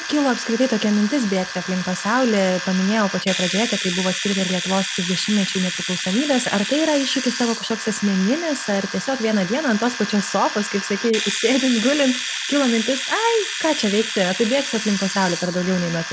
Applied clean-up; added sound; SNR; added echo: none; Domestic sounds, home sounds; 7 dB; none.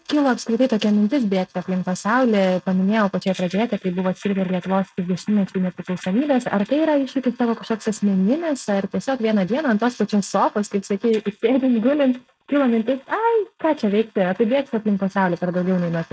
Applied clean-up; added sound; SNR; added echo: neural mask model RNNoise.